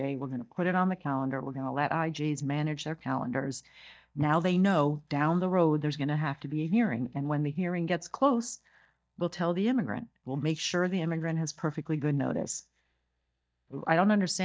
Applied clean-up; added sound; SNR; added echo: neural mask model DeepFilterNet 3.